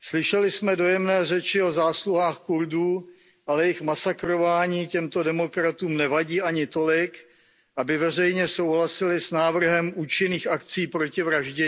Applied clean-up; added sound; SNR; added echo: none; none; none; none.